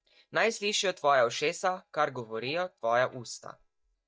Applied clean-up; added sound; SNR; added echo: neural mask model DeepFilterNet 3.